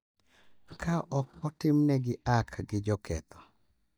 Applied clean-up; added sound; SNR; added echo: neural mask model DeepFilterNet 3.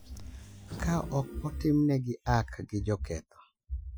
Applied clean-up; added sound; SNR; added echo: classical method Wiener filter.